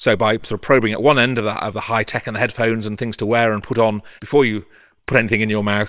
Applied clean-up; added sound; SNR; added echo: neural separator model SepFormer WHAM!.